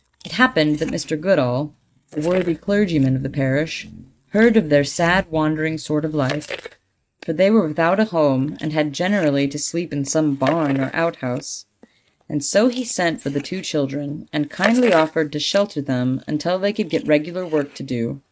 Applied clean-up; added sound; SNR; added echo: neural mask model RNNoise.